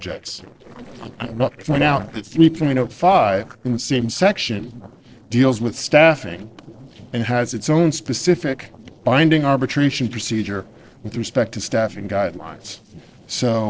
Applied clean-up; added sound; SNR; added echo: neural separator model SepFormer DNS4.